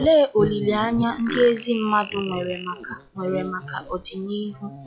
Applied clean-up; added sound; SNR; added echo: classical method log-MMSE.